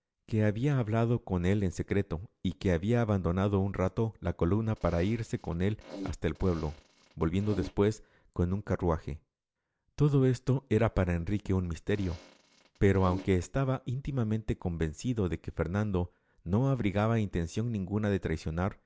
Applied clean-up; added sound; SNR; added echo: none; Fart; 16 dB; none.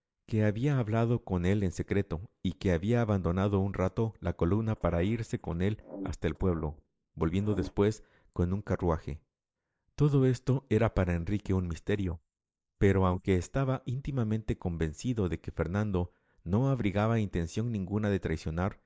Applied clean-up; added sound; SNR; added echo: neural mask model Resemble Enhance denoiser.